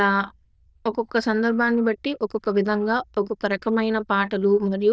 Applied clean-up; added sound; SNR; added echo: neural diffusion model UNIVERSE++.